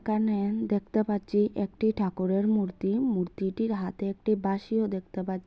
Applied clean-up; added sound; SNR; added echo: none; none; none; none.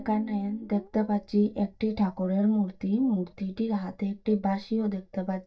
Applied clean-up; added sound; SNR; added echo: neural mask model DeepFilterNet 3.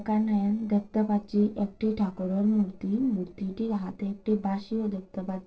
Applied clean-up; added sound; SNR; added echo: neural separator model SepFormer DNS4.